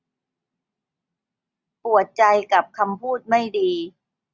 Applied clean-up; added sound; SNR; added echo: none; none; none; none.